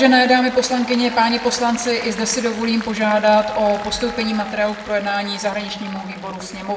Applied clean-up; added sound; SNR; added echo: none; Applause; 14 dB; reverberation time 0.9 s.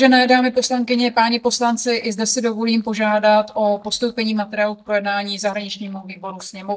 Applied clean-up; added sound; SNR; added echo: neural mask model DeepFilterNet 3.